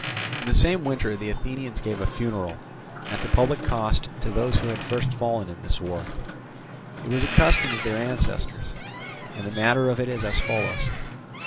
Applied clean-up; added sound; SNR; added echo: none; Boat, Water vehicle; 8 dB; none.